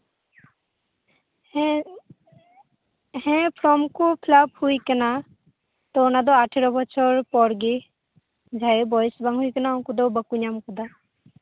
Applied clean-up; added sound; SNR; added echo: none; none; none; none.